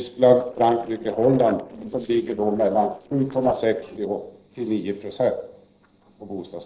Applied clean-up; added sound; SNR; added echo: neural separator model SepFormer DNS4.